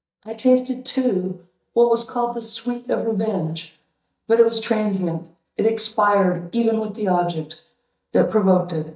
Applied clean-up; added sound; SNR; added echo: neural mask model DeepFilterNet 3.